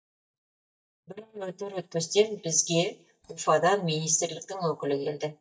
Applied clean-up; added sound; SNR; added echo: neural mask model DeepFilterNet 3.